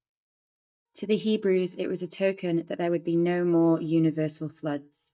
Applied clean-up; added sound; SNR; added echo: neural mask model DeepFilterNet 3.